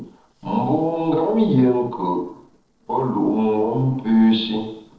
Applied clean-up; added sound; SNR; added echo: neural separator model SepFormer DNS4.